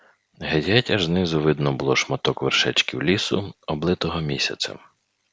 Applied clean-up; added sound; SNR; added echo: none; none; none; none.